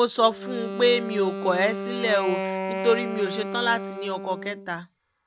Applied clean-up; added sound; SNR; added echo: none; Wind instrument, woodwind instrument; 6 dB; none.